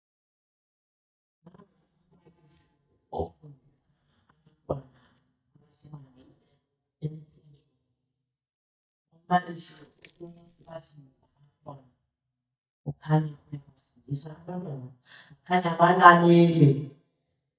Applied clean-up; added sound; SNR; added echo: neural mask model DeepFilterNet 3.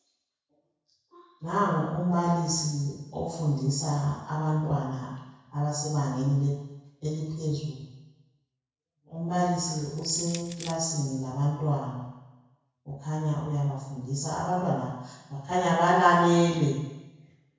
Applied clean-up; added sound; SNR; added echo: none; Crushing; 16 dB; reverberation time 1.0 s.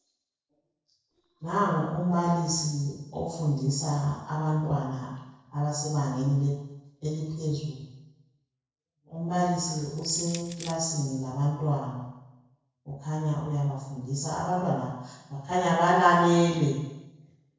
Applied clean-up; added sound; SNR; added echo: neural separator model SepFormer DNS4.